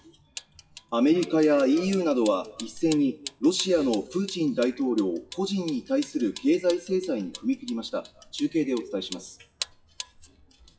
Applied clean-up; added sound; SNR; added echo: classical method WPE with log-MMSE.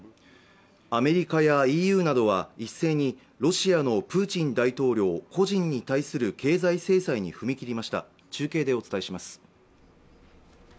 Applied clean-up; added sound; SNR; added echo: none; none; none; none.